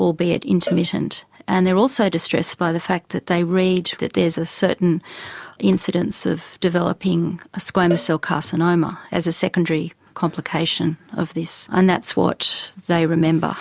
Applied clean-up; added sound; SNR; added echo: none; Cowbell; 17 dB; none.